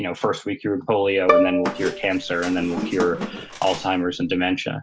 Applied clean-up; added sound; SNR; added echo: none; Squeak + Bowed string instrument; 3 dB; none.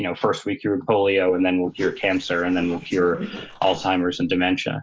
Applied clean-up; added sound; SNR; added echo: neural mask model Resemble Enhance denoiser.